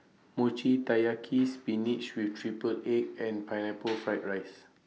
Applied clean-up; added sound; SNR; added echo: none; none; none; none.